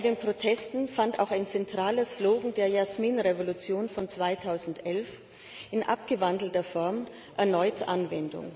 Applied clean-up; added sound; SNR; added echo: none; none; none; none.